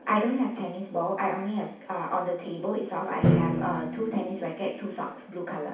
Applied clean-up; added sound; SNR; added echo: none; Drum; 2 dB; reverberation time 0.6 s.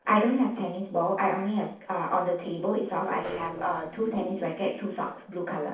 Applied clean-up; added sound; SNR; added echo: neural separator model SepFormer DNS4.